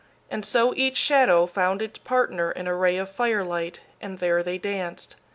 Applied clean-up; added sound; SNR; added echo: none; none; none; none.